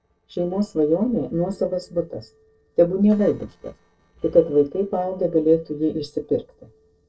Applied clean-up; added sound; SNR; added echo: neural separator model SepFormer DNS4.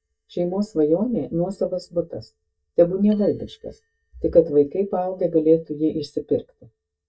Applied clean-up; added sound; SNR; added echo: neural mask model DeepFilterNet 3.